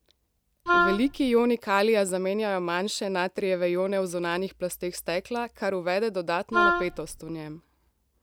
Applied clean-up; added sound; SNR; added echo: none; Wind instrument, woodwind instrument; -1 dB; none.